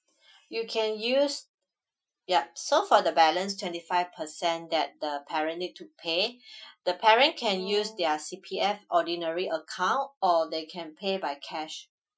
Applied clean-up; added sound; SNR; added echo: classical method Wiener filter.